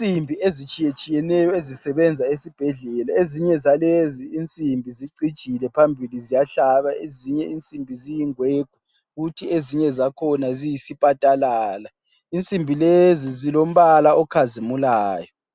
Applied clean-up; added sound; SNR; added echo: none; none; none; none.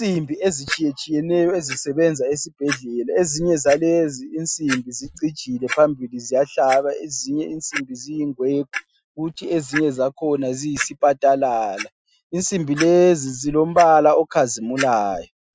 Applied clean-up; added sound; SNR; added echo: classical method Wiener filter.